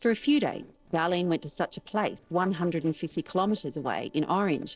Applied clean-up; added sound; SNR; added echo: neural separator model SepFormer DNS4.